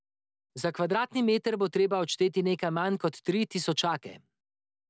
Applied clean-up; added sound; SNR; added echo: none; none; none; none.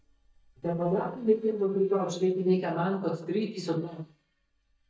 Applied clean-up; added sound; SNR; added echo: neural mask model DeepFilterNet 3.